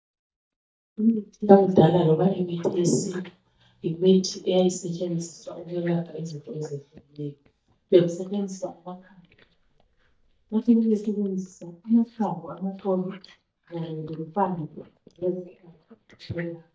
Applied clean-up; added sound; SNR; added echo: neural mask model DeepFilterNet 3.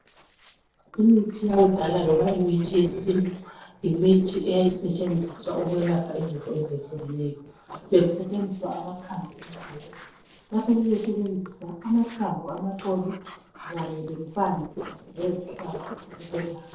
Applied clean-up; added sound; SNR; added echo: neural separator model SepFormer DNS4.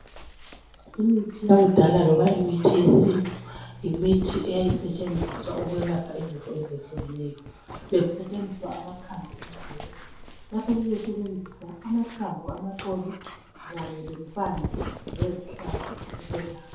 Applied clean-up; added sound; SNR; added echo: none; Dog; 13 dB; reverberation time 2.3 s.